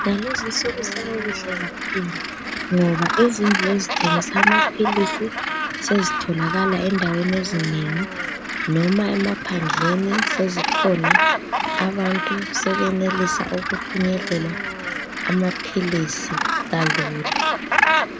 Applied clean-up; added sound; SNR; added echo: none; Gull, seagull; 0 dB; none.